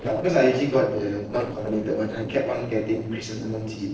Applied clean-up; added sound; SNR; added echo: neural separator model SepFormer DNS4.